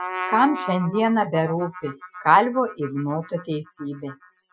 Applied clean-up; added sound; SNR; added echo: classical method Wiener filter.